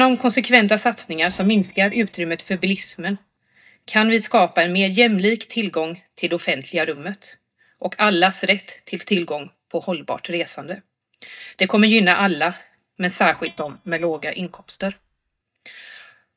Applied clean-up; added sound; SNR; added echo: neural mask model DeepFilterNet 3.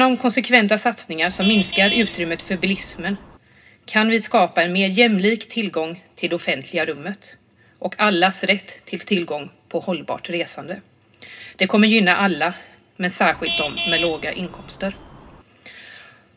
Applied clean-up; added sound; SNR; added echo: none; Traffic noise, roadway noise / Vehicle horn, car horn, honking; 7 dB; reverberation time 0.2 s.